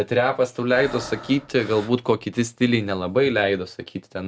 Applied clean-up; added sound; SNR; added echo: none; Breathing; 17 dB; none.